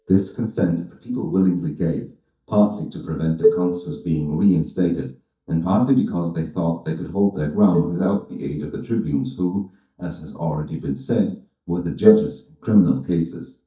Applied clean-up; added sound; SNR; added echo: neural mask model DeepFilterNet 3.